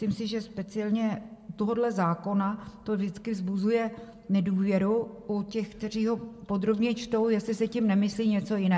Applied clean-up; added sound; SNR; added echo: none; none; none; reverberation time 2.0 s.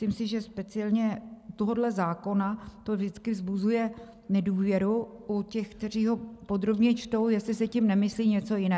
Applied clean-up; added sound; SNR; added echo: none; none; none; none.